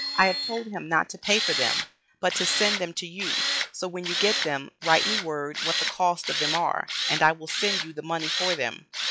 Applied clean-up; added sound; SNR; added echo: classical method log-MMSE.